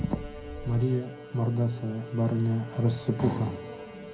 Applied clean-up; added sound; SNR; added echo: none; Bowed string instrument; 15 dB; reverberation time 0.3 s.